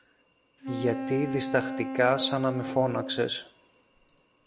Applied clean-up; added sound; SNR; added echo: none; Wind instrument, woodwind instrument; 7 dB; none.